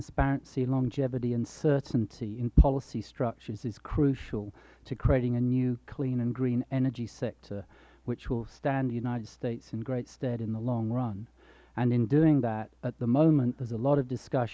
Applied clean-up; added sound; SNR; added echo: none; none; none; none.